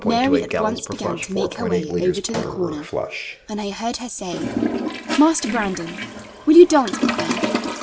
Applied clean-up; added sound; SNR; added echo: none; Toilet flush; 5 dB; none.